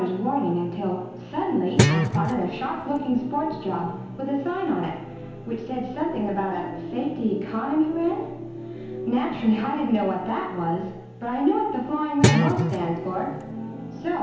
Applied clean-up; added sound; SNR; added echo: none; Guitar; -3 dB; reverberation time 1.0 s.